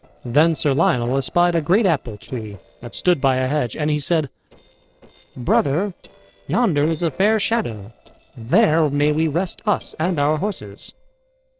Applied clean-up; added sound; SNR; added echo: neural separator model SepFormer DNS4.